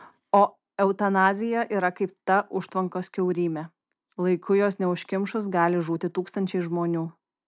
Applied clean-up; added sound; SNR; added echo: none; none; none; none.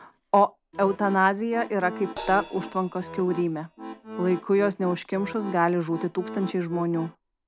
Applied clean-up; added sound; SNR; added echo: none; Crash cymbal + Accordion; 14 dB; none.